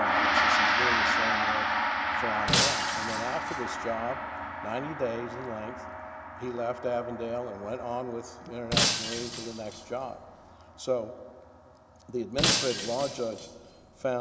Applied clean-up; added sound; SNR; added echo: none; Shatter + Gong; -5 dB; none.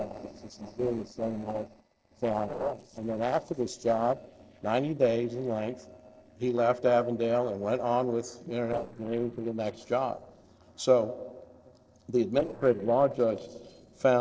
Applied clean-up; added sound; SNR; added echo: neural separator model SepFormer DNS4.